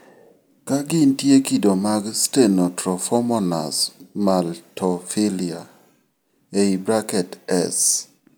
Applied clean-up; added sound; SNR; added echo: none; none; none; none.